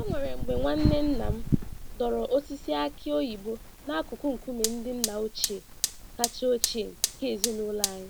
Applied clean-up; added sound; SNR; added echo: none; Fire; 1 dB; none.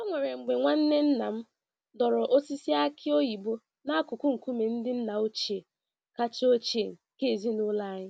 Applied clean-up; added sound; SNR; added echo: none; none; none; none.